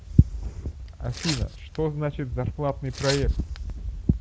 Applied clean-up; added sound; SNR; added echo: none; Tearing; 12 dB; none.